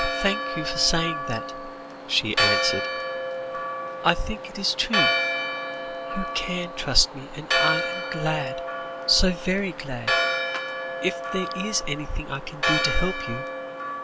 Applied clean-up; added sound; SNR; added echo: none; Church bell; 0 dB; none.